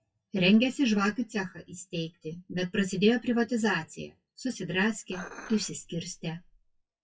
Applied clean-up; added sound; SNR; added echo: classical method WPE with log-MMSE.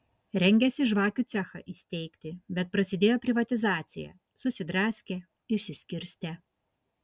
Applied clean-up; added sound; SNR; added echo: none; none; none; none.